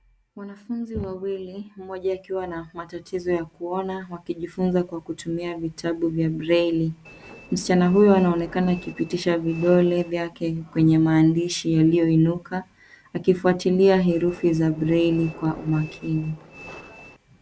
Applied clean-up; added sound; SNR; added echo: none; Train; 19 dB; none.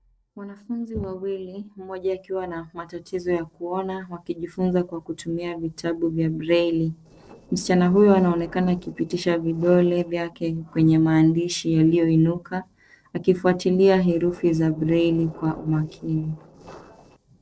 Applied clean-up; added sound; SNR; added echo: neural separator model SepFormer DNS4.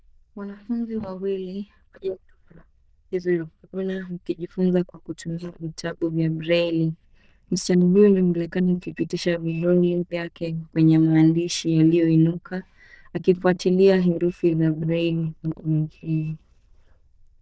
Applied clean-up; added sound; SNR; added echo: neural diffusion model UNIVERSE++.